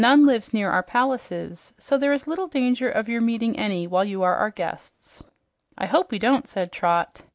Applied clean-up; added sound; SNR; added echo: neural mask model Resemble Enhance denoiser.